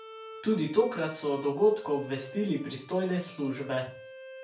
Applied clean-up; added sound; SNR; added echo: none; Bowed string instrument; 18 dB; reverberation time 0.3 s.